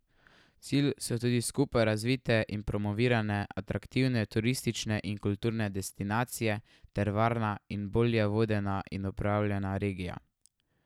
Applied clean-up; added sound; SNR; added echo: none; none; none; none.